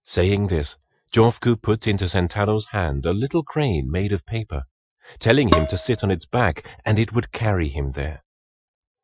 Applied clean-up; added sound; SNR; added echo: classical method Wiener filter.